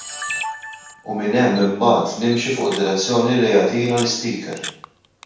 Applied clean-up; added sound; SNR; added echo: none; Camera; 14 dB; reverberation time 0.7 s.